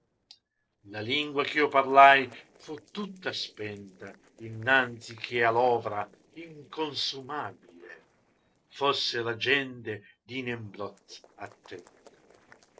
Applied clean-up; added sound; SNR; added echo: neural separator model SepFormer DNS4.